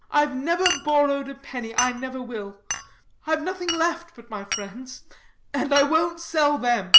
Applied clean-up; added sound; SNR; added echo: none; Glass; 3 dB; none.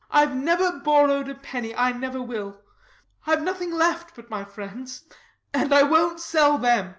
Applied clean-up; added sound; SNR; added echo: none; none; none; none.